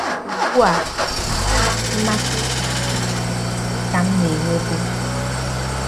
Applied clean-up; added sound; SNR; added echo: none; Idling / Engine starting; -3 dB; none.